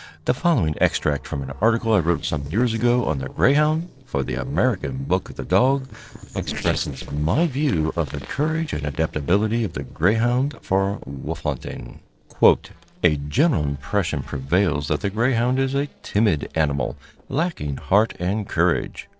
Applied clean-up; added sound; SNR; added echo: neural separator model SepFormer DNS4.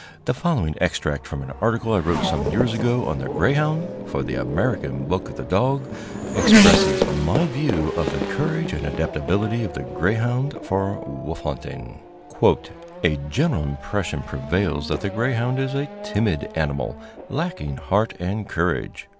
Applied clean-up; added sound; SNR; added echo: none; Race car, auto racing / Accelerating, revving, vroom; 3 dB; none.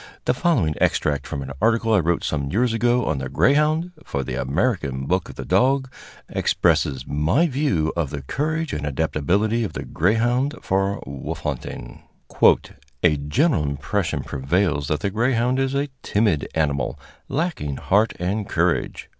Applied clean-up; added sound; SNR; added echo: none; none; none; none.